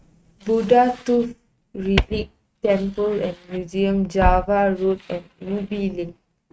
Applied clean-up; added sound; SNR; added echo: neural mask model RNNoise.